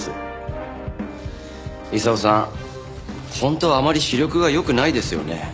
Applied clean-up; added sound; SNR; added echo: none; none; none; none.